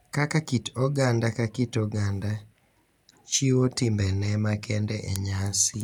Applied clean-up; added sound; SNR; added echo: none; none; none; none.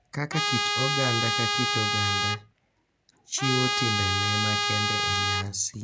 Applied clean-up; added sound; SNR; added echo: none; Trumpet; -4 dB; none.